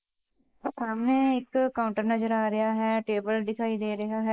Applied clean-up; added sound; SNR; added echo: neural mask model Resemble Enhance denoiser.